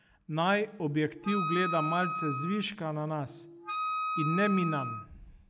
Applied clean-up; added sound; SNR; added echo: none; Wind instrument, woodwind instrument; 4 dB; none.